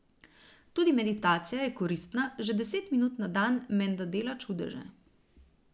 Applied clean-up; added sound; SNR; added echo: none; none; none; none.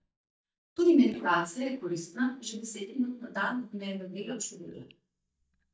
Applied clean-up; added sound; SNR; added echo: neural mask model DeepFilterNet 3.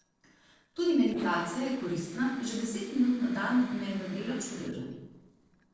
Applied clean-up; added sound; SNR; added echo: neural separator model SepFormer DNS4.